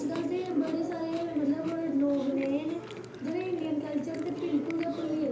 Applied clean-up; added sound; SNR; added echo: none; Chewing, mastication; 9 dB; reverberation time 0.9 s.